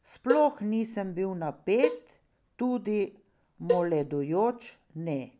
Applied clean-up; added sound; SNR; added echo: none; Cowbell; 4 dB; none.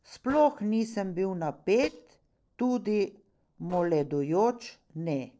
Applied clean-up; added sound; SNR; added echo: neural separator model SepFormer DNS4.